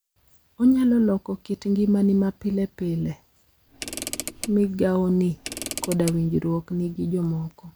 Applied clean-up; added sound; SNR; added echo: none; Mechanisms / Car; 11 dB; none.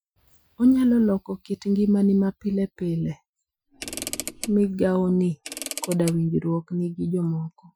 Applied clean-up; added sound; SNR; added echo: classical method Wiener filter.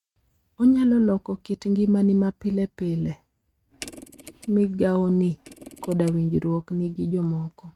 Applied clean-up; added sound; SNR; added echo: neural mask model RNNoise.